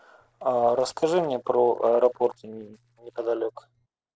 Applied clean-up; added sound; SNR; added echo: neural separator model SepFormer DNS4.